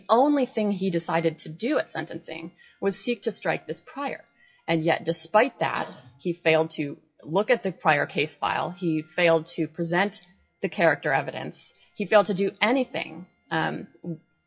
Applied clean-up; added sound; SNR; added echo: classical method WPE with log-MMSE.